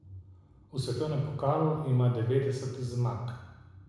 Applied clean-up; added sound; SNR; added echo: none; none; none; reverberation time 1.0 s.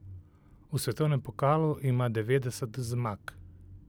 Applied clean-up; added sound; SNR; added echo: none; none; none; none.